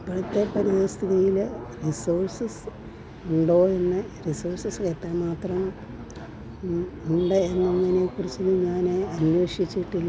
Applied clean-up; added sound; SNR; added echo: none; none; none; none.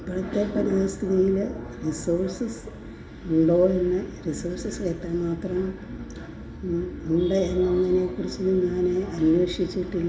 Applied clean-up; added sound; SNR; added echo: none; none; none; reverberation time 0.6 s.